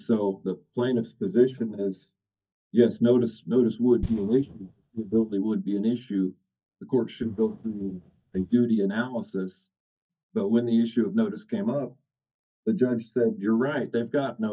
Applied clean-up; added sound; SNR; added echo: neural mask model DeepFilterNet 3.